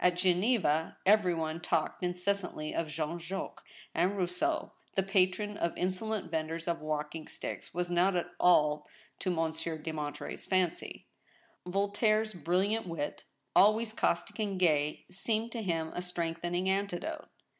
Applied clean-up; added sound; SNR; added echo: none; none; none; none.